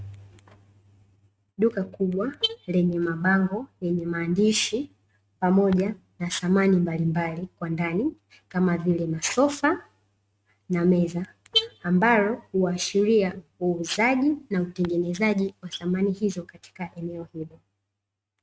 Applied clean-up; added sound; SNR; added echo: neural mask model RNNoise.